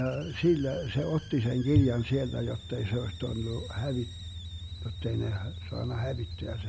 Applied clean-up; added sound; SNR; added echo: none; Hiss; 19 dB; none.